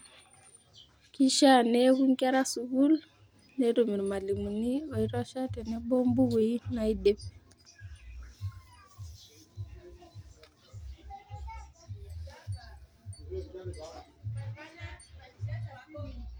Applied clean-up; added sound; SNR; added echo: none; none; none; none.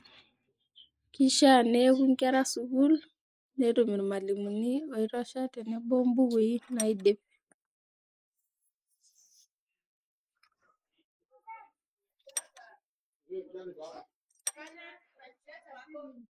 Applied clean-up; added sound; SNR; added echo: neural mask model Resemble Enhance denoiser.